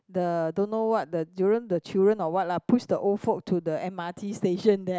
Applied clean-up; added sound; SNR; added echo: none; none; none; none.